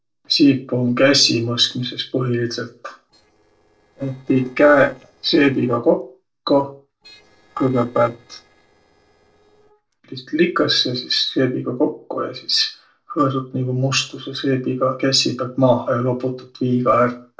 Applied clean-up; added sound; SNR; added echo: neural separator model SepFormer DNS4.